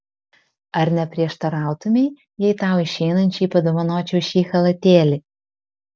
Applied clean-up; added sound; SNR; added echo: none; none; none; none.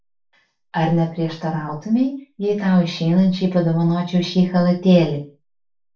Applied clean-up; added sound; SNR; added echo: none; none; none; reverberation time 0.3 s.